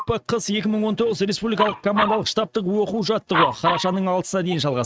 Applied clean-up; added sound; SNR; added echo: neural mask model RNNoise.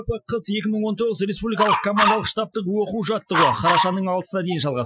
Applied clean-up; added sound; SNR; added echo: classical method Wiener filter.